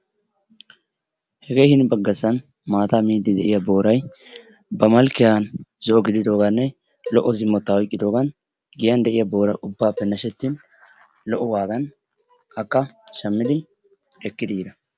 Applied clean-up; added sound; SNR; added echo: none; Cowbell; 18 dB; none.